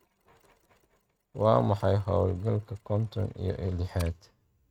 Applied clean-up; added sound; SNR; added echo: neural mask model RNNoise.